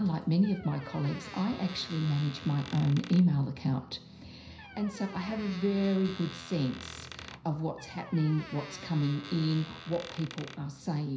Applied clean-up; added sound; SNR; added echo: none; Squeak; 16 dB; reverberation time 0.5 s.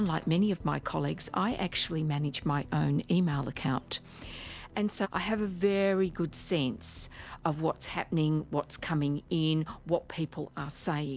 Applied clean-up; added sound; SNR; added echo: none; none; none; none.